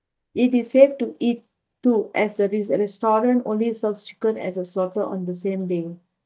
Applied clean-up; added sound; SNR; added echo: neural mask model DeepFilterNet 3.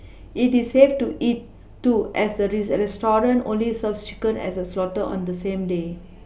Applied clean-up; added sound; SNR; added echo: none; none; none; none.